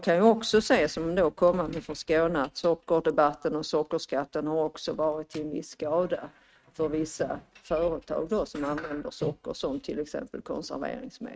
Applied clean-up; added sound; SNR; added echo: neural mask model RNNoise.